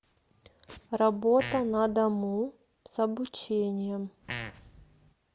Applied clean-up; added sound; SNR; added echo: none; Fart; 11 dB; none.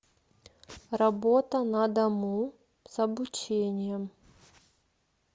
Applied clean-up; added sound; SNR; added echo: none; none; none; none.